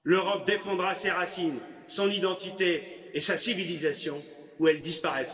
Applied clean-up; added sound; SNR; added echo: none; none; none; reverberation time 1.8 s.